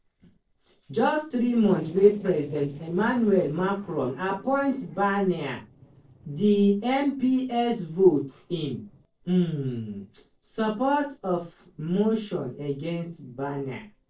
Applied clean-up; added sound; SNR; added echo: neural separator model SepFormer DNS4.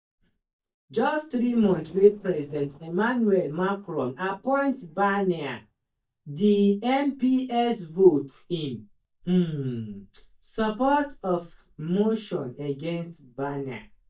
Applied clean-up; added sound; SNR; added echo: neural mask model DeepFilterNet 3.